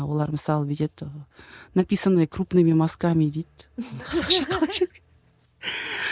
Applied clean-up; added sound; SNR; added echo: none; none; none; none.